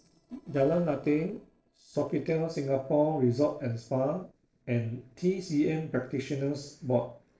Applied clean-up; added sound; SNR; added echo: neural separator model SepFormer DNS4.